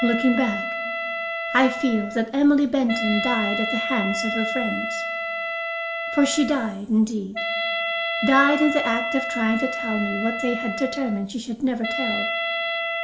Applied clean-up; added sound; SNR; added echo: none; Wind instrument, woodwind instrument; 4 dB; reverberation time 1.3 s.